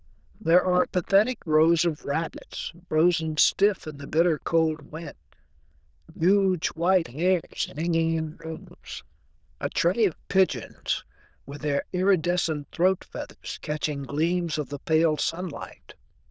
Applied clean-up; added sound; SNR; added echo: neural diffusion model UNIVERSE++.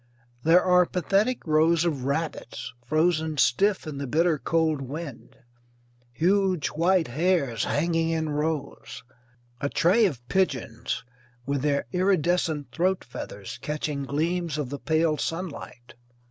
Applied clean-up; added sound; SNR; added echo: none; none; none; none.